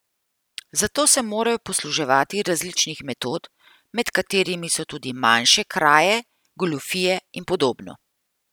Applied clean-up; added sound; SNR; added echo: none; none; none; none.